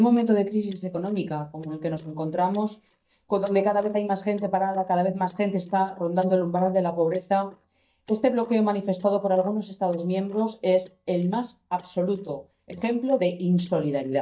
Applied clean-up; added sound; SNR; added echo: neural mask model DeepFilterNet 3.